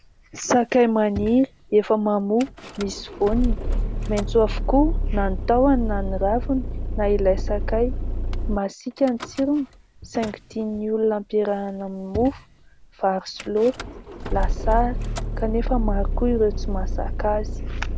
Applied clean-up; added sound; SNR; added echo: none; Idling / Engine starting / Door / Car; 3 dB; none.